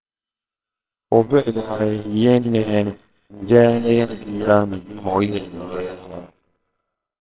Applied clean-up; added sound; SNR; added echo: neural separator model SepFormer WHAMR!.